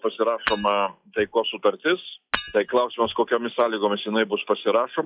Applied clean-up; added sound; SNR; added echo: classical method log-MMSE.